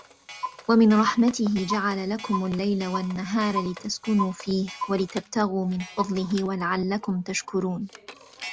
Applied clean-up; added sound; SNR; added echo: none; Clock; 12 dB; none.